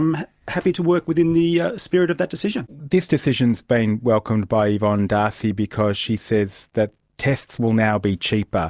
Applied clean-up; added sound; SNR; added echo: none; none; none; none.